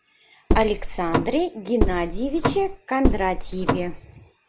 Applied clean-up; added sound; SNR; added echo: none; Car; -2 dB; none.